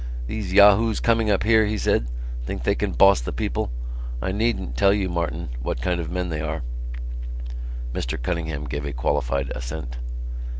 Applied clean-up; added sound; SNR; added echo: none; none; none; none.